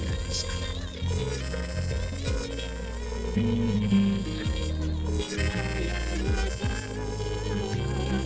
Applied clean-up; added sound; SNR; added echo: neural separator model SepFormer DNS4.